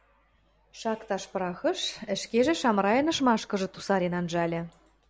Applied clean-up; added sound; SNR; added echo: none; none; none; none.